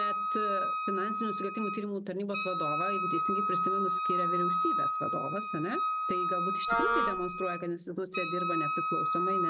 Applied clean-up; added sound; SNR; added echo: none; Wind instrument, woodwind instrument + Wind instrument, woodwind instrument; -4 dB; none.